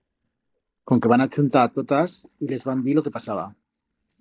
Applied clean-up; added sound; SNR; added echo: neural mask model DeepFilterNet 3.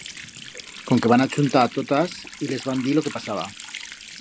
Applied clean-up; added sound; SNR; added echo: none; Water tap, faucet; 15 dB; none.